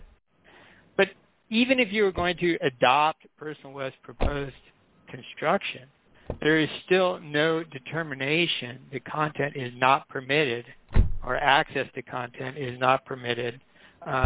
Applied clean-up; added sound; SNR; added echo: none; Motor vehicle (road); 8 dB; none.